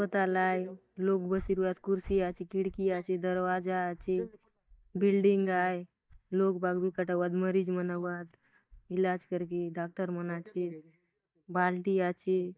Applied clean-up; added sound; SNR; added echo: neural mask model DeepFilterNet 3.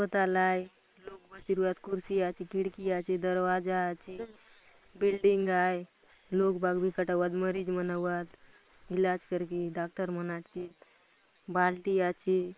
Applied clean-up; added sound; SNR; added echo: neural separator model SepFormer WHAM!.